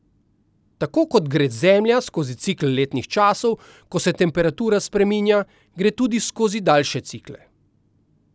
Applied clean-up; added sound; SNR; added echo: none; none; none; none.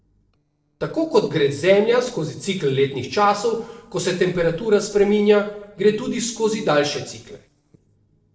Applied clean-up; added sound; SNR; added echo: neural separator model SepFormer DNS4.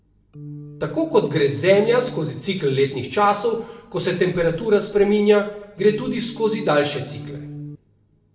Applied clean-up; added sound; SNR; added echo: none; Organ; 14 dB; reverberation time 0.7 s.